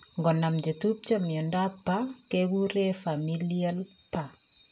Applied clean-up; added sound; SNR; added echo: none; none; none; none.